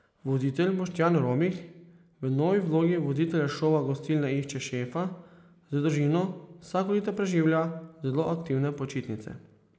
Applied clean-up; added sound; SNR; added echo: none; none; none; none.